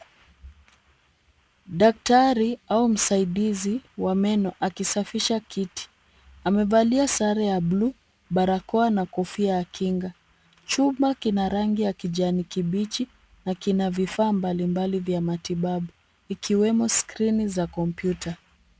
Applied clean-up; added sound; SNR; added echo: none; none; none; none.